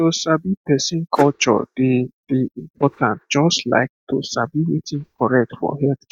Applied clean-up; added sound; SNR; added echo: neural mask model DeepFilterNet 3.